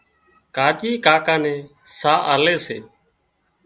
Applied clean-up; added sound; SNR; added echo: none; none; none; none.